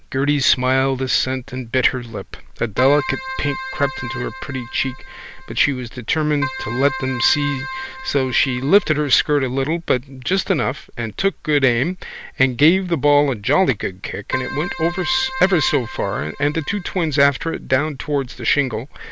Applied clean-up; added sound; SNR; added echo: none; Keyboard (musical); 10 dB; none.